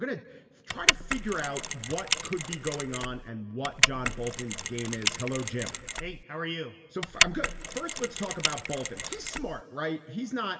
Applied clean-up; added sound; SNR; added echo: none; Mechanisms; -4 dB; reverberation time 1.5 s.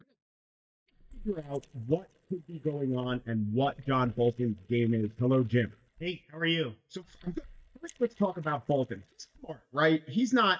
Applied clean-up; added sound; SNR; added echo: neural mask model DeepFilterNet 3.